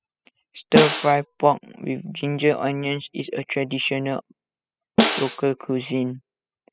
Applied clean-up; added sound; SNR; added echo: classical method spectral subtraction.